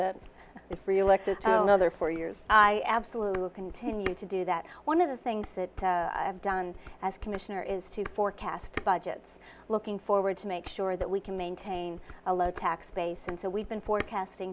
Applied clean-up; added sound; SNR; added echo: none; Dishes, pots, and pans; 15 dB; none.